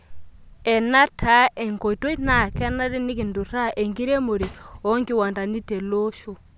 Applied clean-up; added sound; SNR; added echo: none; Cutlery, silverware / Drawer open or close; 17 dB; none.